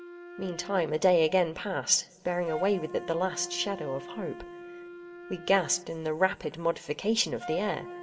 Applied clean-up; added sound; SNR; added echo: none; Wind instrument, woodwind instrument; 15 dB; reverberation time 0.3 s.